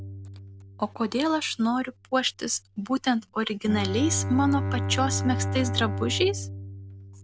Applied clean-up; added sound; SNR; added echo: none; Bowed string instrument; 5 dB; none.